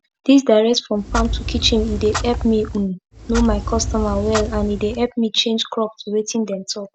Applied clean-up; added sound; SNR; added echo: none; Clock; 5 dB; none.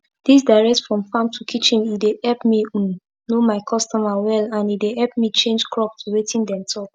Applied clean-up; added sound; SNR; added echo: none; none; none; none.